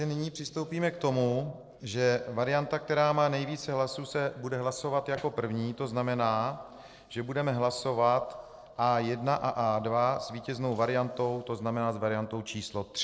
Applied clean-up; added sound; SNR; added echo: neural separator model SepFormer DNS4.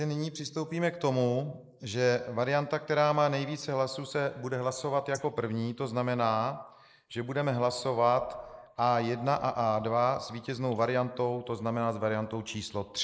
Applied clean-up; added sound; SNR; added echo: neural mask model Resemble Enhance denoiser.